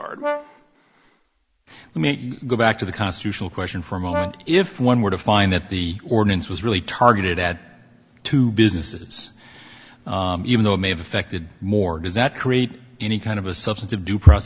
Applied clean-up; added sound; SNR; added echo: none; Brass instrument; 11 dB; none.